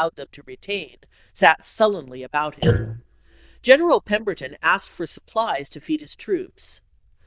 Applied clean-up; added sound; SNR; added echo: neural diffusion model UNIVERSE++.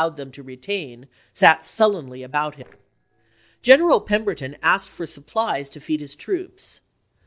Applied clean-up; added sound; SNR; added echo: neural separator model SepFormer DNS4.